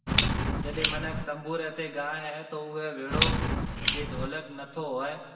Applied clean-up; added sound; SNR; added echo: none; Clock; -5 dB; reverberation time 1.7 s.